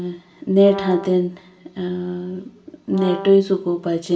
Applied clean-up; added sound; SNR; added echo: none; Brass instrument; 12 dB; reverberation time 0.5 s.